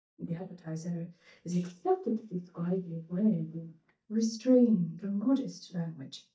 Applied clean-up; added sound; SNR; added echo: neural mask model DeepFilterNet 3.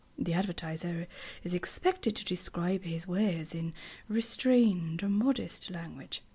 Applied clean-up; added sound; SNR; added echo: none; none; none; none.